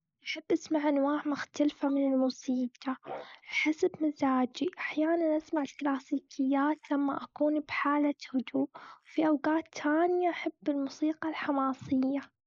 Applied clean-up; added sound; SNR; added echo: neural mask model Resemble Enhance denoiser.